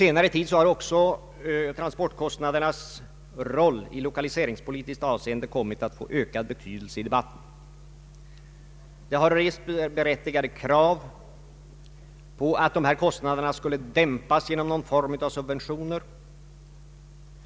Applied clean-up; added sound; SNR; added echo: none; none; none; none.